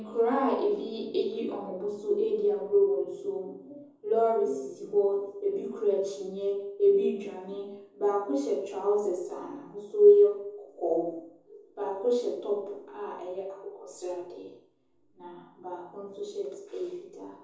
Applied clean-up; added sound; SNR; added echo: none; none; none; reverberation time 0.5 s.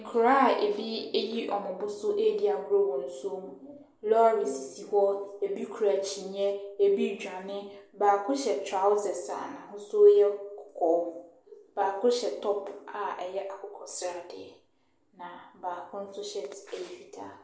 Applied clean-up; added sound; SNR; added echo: none; none; none; none.